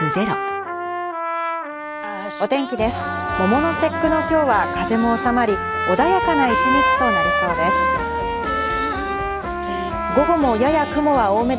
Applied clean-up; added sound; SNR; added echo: none; Trumpet; 2 dB; none.